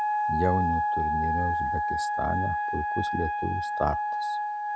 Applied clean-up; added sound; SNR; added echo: none; Wind instrument, woodwind instrument; -4 dB; none.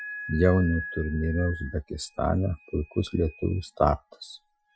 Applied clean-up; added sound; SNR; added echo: classical method Wiener filter.